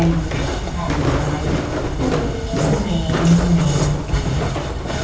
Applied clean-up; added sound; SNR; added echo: none; Walk, footsteps; 4 dB; reverberation time 2.9 s.